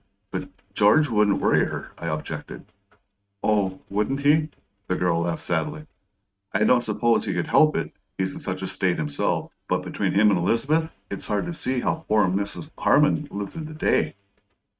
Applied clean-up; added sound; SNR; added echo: neural mask model RNNoise.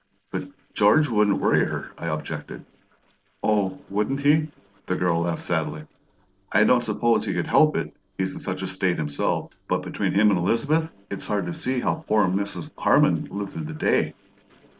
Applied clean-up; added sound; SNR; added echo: neural separator model SepFormer DNS4.